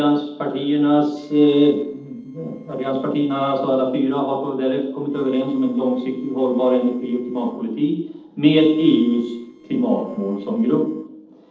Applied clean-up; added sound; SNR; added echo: neural separator model SepFormer DNS4.